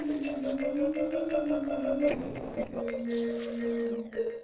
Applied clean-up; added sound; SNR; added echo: neural separator model SepFormer DNS4.